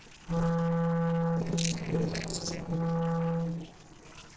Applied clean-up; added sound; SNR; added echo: neural separator model SepFormer DNS4.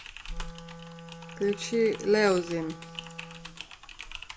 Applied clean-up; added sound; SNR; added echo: none; Wind instrument, woodwind instrument + Typing; 11 dB; none.